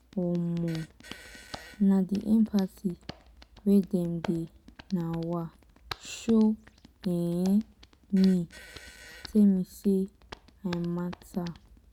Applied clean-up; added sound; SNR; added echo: none; Fart + Hands; 20 dB; none.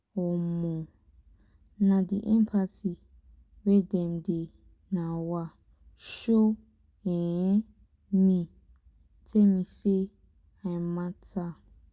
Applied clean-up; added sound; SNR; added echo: none; none; none; none.